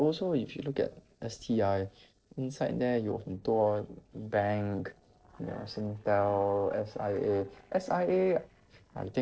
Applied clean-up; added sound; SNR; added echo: neural separator model SepFormer DNS4.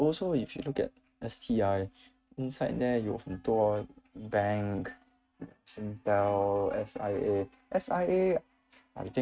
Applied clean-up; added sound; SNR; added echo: neural mask model RNNoise.